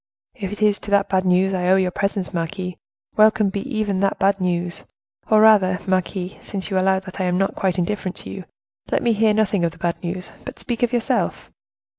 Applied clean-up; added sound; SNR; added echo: none; none; none; none.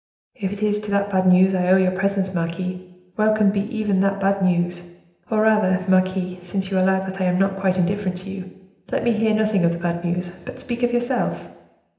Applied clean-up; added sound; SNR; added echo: none; none; none; reverberation time 0.8 s.